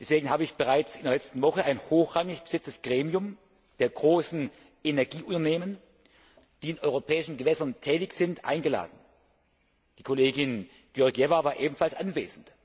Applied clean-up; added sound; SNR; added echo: none; none; none; none.